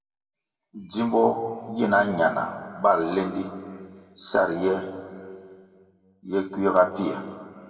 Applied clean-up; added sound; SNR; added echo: none; none; none; reverberation time 2.0 s.